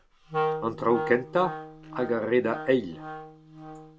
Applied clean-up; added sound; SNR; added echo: none; Wind instrument, woodwind instrument; 7 dB; none.